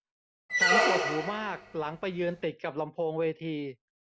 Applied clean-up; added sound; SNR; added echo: none; Squeak; -5 dB; none.